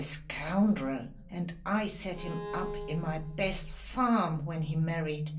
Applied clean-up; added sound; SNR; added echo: none; Bowed string instrument; 12 dB; reverberation time 0.3 s.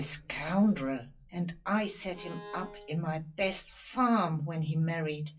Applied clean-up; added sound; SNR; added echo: classical method WPE with log-MMSE.